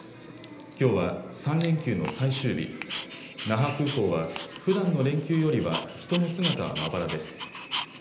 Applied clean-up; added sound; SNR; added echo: none; Dog; 11 dB; reverberation time 1.0 s.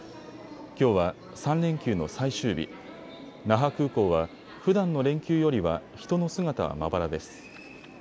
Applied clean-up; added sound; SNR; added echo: none; none; none; none.